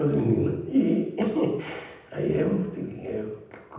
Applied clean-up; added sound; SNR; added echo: none; none; none; reverberation time 0.9 s.